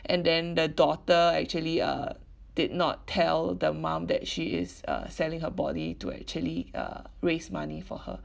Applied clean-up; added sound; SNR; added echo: none; none; none; none.